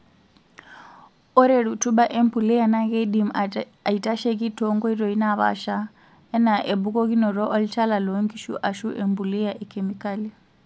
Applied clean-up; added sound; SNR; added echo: none; none; none; none.